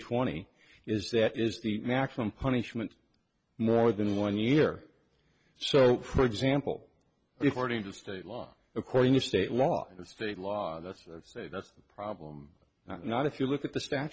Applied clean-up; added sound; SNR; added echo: none; none; none; none.